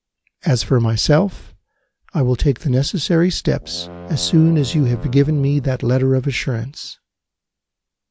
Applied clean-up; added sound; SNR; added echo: none; Brass instrument; 18 dB; none.